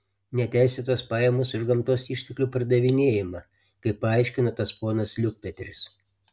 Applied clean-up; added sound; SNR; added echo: none; none; none; none.